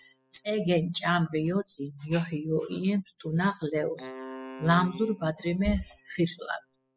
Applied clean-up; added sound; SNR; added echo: classical method spectral subtraction.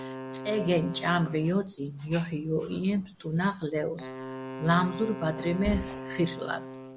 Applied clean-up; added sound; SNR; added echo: none; Wind instrument, woodwind instrument; 12 dB; none.